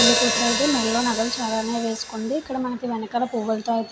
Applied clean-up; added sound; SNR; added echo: none; Hi-hat; 3 dB; none.